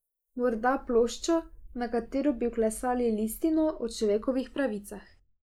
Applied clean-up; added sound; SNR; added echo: neural mask model Resemble Enhance denoiser.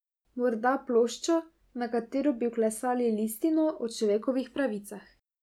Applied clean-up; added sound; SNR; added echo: none; none; none; none.